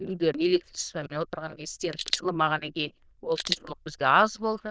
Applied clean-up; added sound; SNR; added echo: neural diffusion model UNIVERSE++.